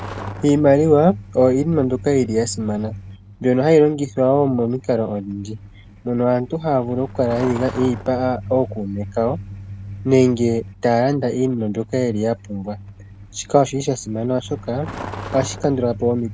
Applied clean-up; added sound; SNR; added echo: none; Truck; 14 dB; none.